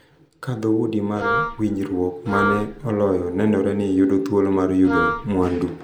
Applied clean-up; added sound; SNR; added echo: none; Wind instrument, woodwind instrument; 4 dB; none.